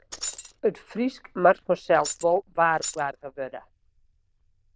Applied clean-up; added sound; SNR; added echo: neural diffusion model UNIVERSE++.